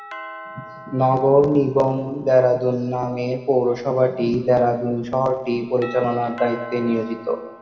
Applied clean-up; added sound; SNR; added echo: none; Doorbell; 20 dB; reverberation time 1.4 s.